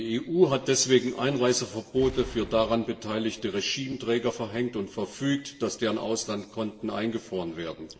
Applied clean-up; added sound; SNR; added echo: none; Boom; 18 dB; reverberation time 1.3 s.